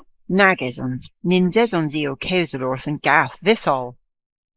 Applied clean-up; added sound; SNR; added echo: neural mask model Resemble Enhance denoiser.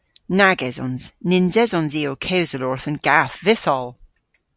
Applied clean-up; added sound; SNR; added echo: none; none; none; none.